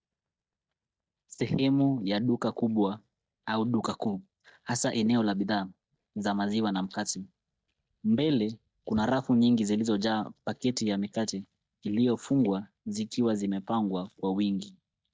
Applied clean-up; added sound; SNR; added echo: neural mask model DeepFilterNet 3.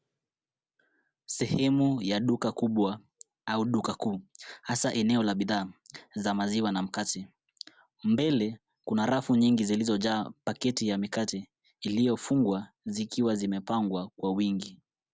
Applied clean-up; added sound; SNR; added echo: none; none; none; none.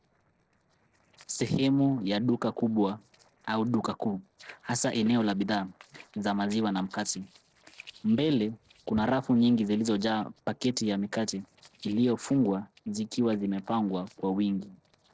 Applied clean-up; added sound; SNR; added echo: neural separator model SepFormer DNS4.